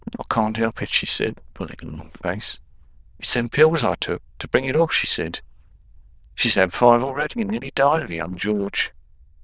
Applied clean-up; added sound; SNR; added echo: neural diffusion model UNIVERSE++.